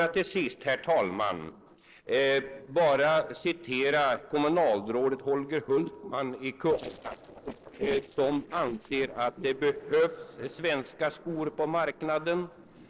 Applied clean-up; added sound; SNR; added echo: neural separator model SepFormer DNS4.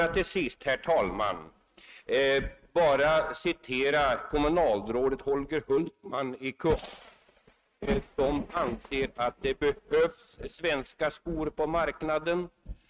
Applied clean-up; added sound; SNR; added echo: neural mask model RNNoise.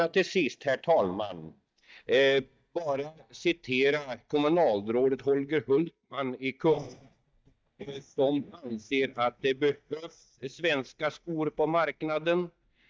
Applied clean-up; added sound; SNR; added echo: neural mask model DeepFilterNet 3.